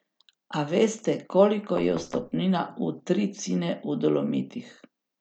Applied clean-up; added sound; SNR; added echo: none; Knock; 15 dB; none.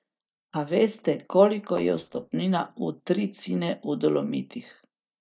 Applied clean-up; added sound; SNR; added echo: neural mask model DeepFilterNet 3.